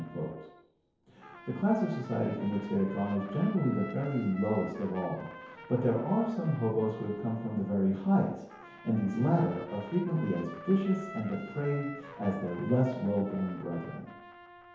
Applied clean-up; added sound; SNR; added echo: none; Trumpet; 17 dB; reverberation time 1.0 s.